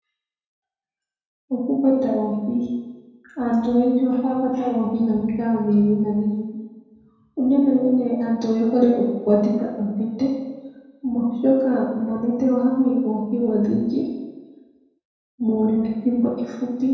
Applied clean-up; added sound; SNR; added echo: none; none; none; reverberation time 1.1 s.